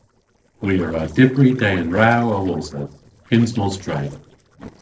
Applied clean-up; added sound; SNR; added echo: neural separator model SepFormer DNS4.